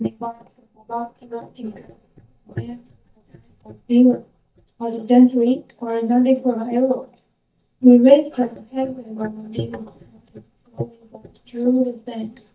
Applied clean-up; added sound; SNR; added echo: neural mask model DeepFilterNet 3.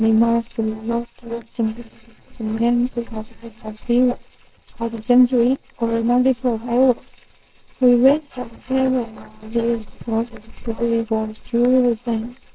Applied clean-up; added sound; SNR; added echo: neural separator model SepFormer WHAMR!.